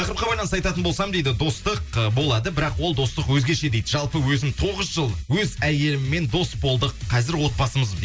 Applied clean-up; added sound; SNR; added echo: none; none; none; none.